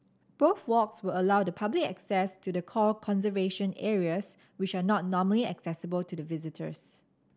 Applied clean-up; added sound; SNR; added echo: none; none; none; none.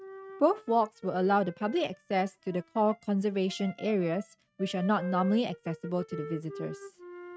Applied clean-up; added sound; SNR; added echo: neural mask model RNNoise.